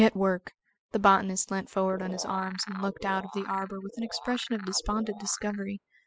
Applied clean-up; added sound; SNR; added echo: classical method spectral subtraction.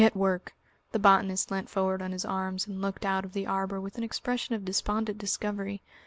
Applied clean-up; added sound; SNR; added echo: none; none; none; none.